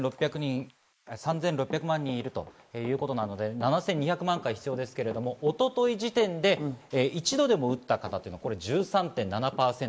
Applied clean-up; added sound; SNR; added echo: neural mask model Resemble Enhance denoiser.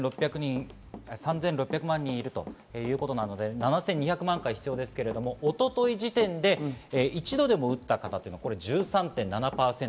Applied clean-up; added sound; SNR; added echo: none; Run; 18 dB; none.